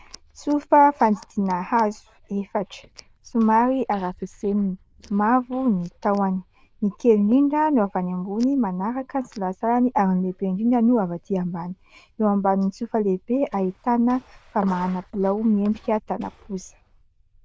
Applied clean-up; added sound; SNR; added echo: neural diffusion model UNIVERSE++.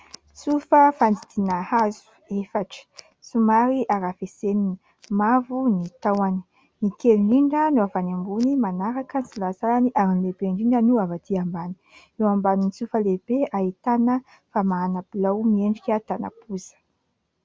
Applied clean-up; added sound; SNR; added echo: none; none; none; none.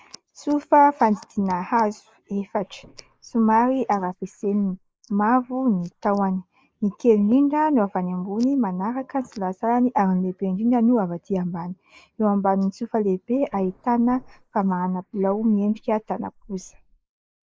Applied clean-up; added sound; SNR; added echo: neural mask model Resemble Enhance denoiser.